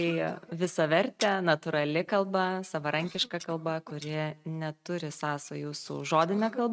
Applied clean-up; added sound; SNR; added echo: neural mask model RNNoise.